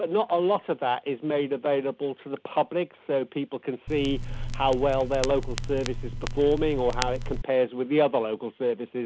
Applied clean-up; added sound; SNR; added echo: none; Crackle; 5 dB; none.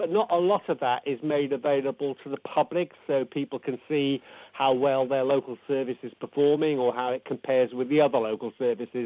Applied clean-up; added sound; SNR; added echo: none; none; none; none.